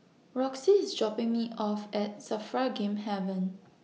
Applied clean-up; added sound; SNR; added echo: none; none; none; none.